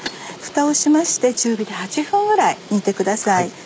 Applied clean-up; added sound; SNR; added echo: none; none; none; none.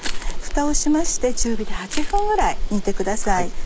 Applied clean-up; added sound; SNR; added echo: none; Crushing; -2 dB; none.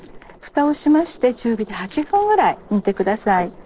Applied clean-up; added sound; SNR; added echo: neural separator model SepFormer DNS4.